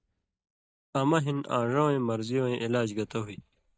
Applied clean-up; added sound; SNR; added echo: neural mask model DeepFilterNet 3.